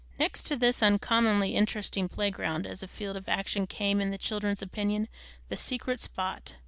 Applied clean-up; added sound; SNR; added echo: none; none; none; none.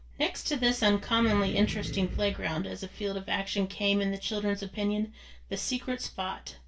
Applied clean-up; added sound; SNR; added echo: none; Animal; 9 dB; reverberation time 0.2 s.